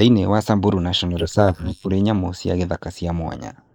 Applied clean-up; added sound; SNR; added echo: neural mask model Resemble Enhance denoiser.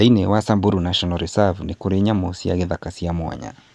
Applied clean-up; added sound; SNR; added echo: none; none; none; none.